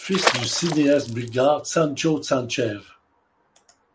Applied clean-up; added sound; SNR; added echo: none; Water / Splash, splatter; 4 dB; none.